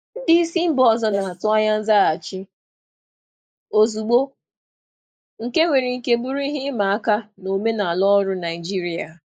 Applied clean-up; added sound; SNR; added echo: neural mask model Resemble Enhance denoiser.